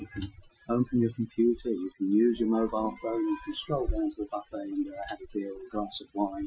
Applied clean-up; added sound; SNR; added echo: classical method Wiener filter.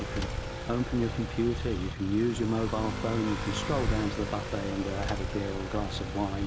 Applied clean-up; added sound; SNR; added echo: none; Motorcycle / Accelerating, revving, vroom; 3 dB; none.